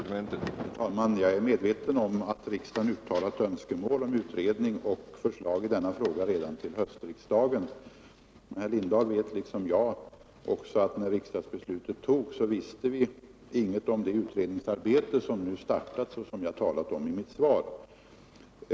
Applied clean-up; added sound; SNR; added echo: none; none; none; none.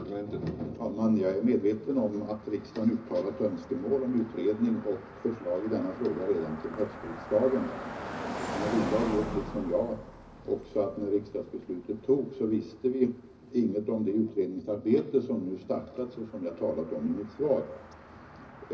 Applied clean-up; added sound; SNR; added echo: none; Car passing by; 13 dB; reverberation time 0.4 s.